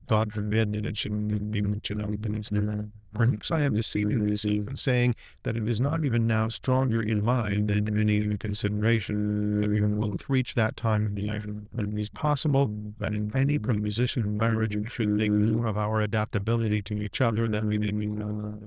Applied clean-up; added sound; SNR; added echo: neural diffusion model UNIVERSE++.